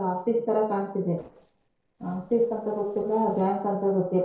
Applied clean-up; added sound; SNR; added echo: neural separator model SepFormer DNS4.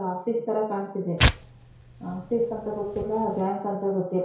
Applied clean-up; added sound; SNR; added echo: none; Tearing; 0 dB; reverberation time 0.6 s.